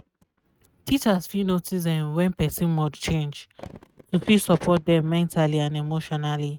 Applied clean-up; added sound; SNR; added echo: neural mask model RNNoise.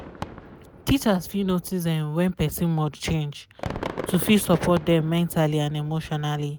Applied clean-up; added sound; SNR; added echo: none; Fireworks; 14 dB; none.